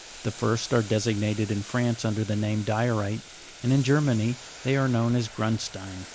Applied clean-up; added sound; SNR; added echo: neural mask model Resemble Enhance denoiser.